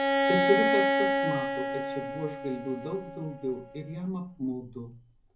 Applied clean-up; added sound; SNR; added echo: none; Bowed string instrument; -3 dB; reverberation time 0.4 s.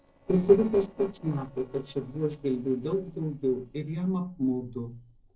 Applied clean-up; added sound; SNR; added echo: neural separator model SepFormer DNS4.